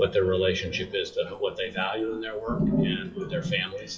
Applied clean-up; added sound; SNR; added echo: classical method WPE with log-MMSE.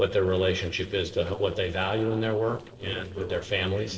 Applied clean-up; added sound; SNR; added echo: neural separator model SepFormer DNS4.